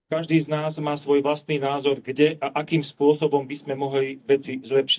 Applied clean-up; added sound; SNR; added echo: neural mask model DeepFilterNet 3.